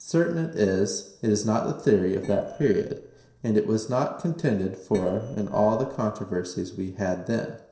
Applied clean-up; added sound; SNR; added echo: neural separator model SepFormer DNS4.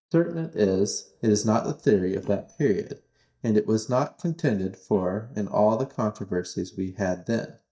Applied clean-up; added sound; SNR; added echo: neural mask model DeepFilterNet 3.